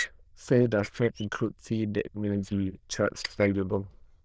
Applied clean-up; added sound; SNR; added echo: neural diffusion model UNIVERSE++.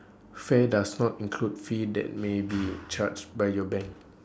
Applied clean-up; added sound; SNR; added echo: none; none; none; none.